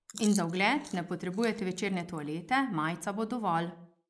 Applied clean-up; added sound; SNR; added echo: neural mask model Resemble Enhance denoiser.